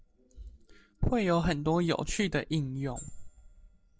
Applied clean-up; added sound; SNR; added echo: neural separator model SepFormer DNS4.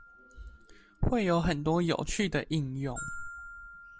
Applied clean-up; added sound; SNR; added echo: none; Glockenspiel; 17 dB; none.